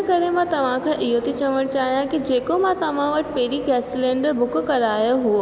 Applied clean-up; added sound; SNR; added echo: none; none; none; none.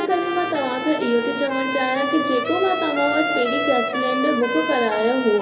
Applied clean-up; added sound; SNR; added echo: none; Trumpet; 4 dB; reverberation time 0.3 s.